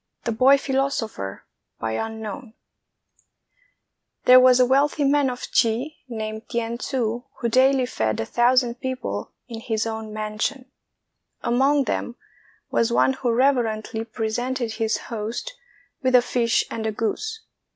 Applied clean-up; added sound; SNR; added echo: none; none; none; none.